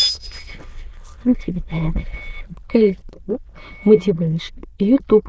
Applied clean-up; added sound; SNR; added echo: neural diffusion model UNIVERSE++.